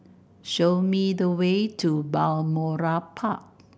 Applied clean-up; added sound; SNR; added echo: none; none; none; none.